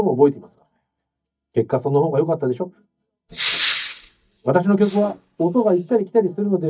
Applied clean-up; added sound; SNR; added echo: neural mask model DeepFilterNet 3.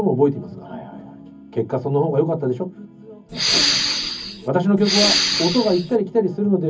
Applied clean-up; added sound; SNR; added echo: none; Respiratory sounds; -1 dB; reverberation time 0.3 s.